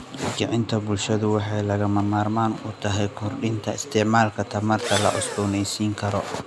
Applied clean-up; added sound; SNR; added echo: none; Engine / Drill; 8 dB; none.